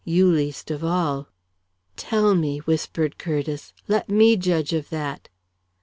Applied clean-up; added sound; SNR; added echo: none; none; none; none.